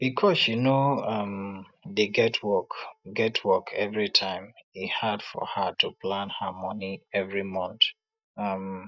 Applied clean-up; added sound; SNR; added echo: neural mask model DeepFilterNet 3.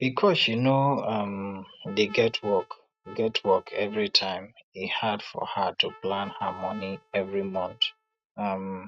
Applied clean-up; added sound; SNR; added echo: neural mask model RNNoise.